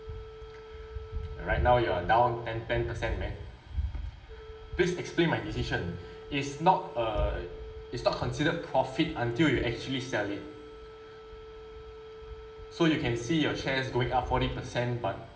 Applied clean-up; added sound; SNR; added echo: none; Organ; 17 dB; reverberation time 1.9 s.